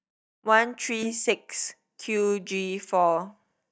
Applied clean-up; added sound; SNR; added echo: neural mask model DeepFilterNet 3.